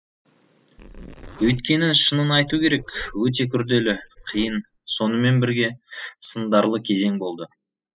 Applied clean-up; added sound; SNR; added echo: classical method spectral subtraction.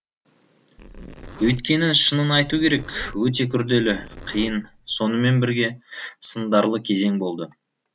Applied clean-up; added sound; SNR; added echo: none; Zipper (clothing); 16 dB; none.